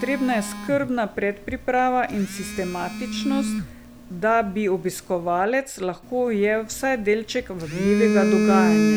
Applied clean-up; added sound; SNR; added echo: none; Telephone; 2 dB; none.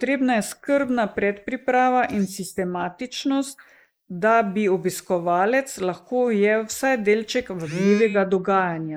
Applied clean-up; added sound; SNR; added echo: neural mask model Resemble Enhance denoiser.